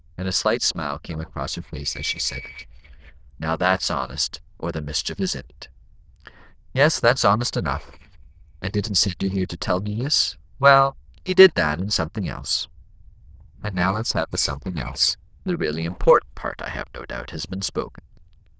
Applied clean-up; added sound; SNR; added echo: neural diffusion model UNIVERSE++.